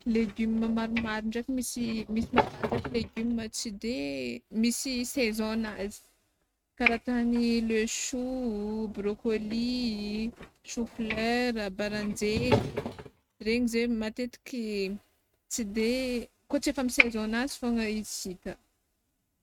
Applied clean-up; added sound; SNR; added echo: neural mask model RNNoise.